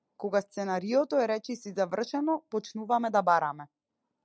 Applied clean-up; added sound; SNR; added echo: none; none; none; none.